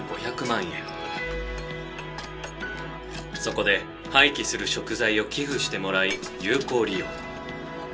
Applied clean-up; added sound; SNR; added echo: none; Dishes, pots, and pans; 18 dB; reverberation time 0.2 s.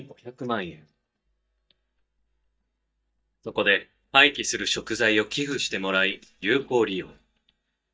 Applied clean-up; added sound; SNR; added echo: neural mask model DeepFilterNet 3.